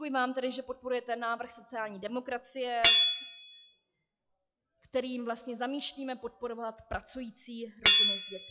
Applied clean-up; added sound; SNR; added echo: classical method log-MMSE.